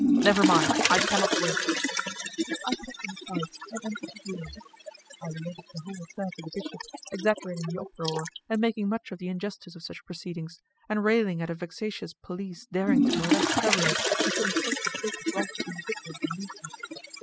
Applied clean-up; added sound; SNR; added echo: classical method spectral subtraction.